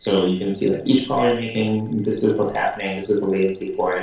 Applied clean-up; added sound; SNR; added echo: neural separator model SepFormer DNS4.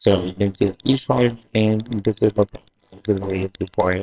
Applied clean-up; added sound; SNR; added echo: neural separator model SepFormer WHAMR!.